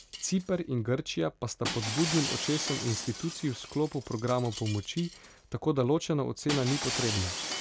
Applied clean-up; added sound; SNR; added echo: none; Shatter; 5 dB; none.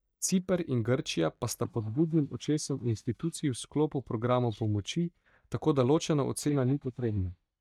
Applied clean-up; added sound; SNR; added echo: neural mask model DeepFilterNet 3.